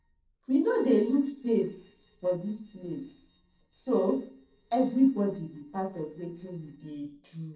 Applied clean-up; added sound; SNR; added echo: neural separator model SepFormer DNS4.